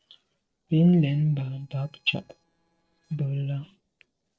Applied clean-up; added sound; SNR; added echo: neural separator model SepFormer DNS4.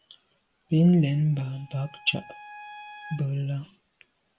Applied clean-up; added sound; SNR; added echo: none; Bowed string instrument; 19 dB; none.